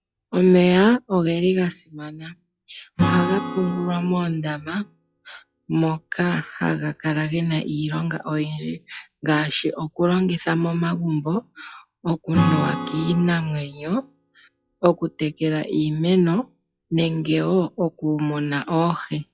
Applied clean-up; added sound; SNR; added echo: classical method log-MMSE.